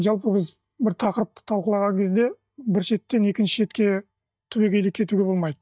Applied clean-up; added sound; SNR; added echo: neural mask model DeepFilterNet 3.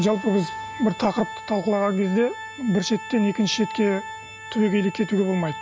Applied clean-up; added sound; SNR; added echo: none; Organ; 13 dB; none.